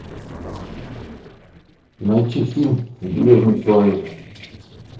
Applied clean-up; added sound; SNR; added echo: neural separator model SepFormer DNS4.